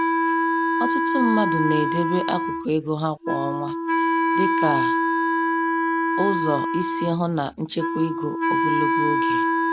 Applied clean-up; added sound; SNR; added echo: none; Wind instrument, woodwind instrument; -4 dB; none.